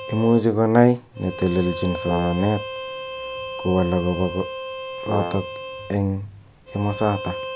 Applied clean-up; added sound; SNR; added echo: none; Brass instrument + Bowed string instrument; 9 dB; none.